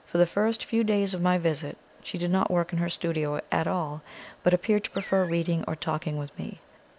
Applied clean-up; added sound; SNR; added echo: none; Animal; 18 dB; none.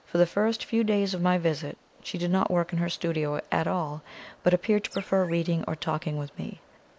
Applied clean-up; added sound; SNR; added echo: neural mask model Resemble Enhance denoiser.